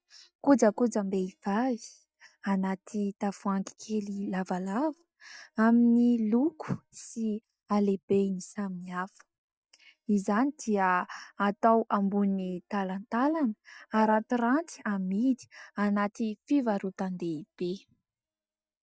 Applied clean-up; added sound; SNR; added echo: neural mask model DeepFilterNet 3.